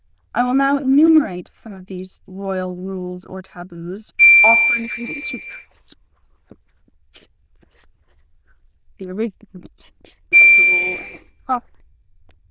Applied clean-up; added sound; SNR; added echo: neural diffusion model UNIVERSE++.